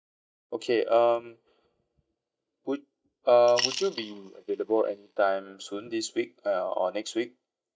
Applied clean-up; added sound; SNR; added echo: neural mask model DeepFilterNet 3.